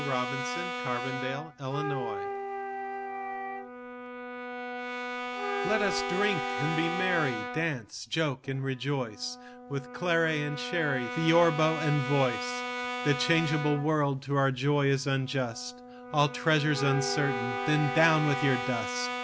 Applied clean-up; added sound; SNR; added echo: none; Brass instrument + Wind instrument, woodwind instrument; 5 dB; none.